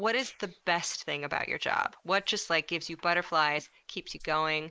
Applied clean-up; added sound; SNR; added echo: neural mask model Resemble Enhance denoiser.